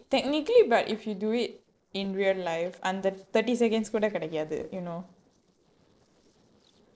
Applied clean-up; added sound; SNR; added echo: neural separator model SepFormer DNS4.